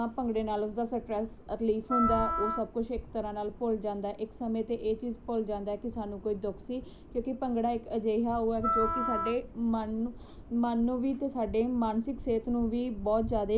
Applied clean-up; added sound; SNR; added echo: none; Wind instrument, woodwind instrument; 3 dB; none.